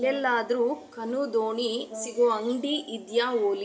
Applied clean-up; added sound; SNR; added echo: none; Brass instrument; 19 dB; none.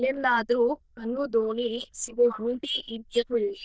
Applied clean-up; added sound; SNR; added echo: neural diffusion model UNIVERSE++.